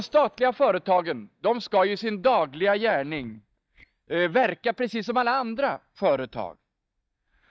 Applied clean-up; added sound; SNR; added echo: neural mask model DeepFilterNet 3.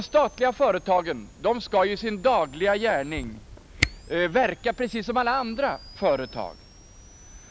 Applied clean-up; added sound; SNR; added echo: none; Camera; 13 dB; none.